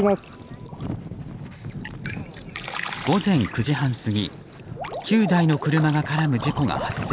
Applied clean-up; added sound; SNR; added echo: none; Drip; 12 dB; none.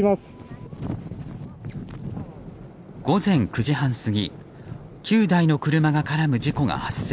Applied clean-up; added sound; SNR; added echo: none; none; none; none.